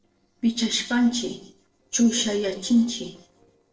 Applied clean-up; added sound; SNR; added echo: neural separator model SepFormer DNS4.